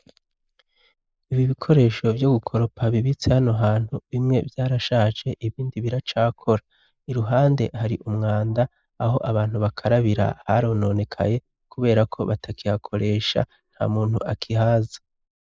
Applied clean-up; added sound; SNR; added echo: neural mask model Resemble Enhance denoiser.